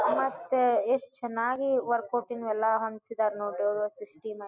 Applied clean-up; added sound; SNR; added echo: none; none; none; none.